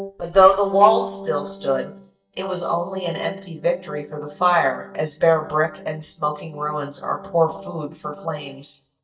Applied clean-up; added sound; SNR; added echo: neural mask model DeepFilterNet 3.